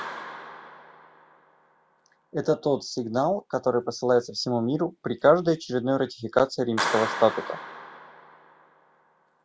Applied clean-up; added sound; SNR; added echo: none; Clapping; 12 dB; none.